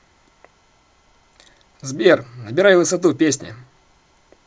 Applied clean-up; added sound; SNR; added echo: none; none; none; none.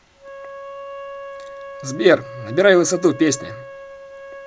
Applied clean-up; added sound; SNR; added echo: none; Wind instrument, woodwind instrument; 15 dB; none.